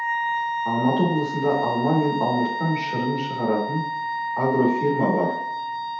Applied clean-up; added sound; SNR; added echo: none; Wind instrument, woodwind instrument; 3 dB; reverberation time 0.8 s.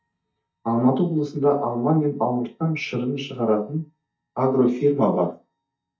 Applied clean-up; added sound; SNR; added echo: neural mask model DeepFilterNet 3.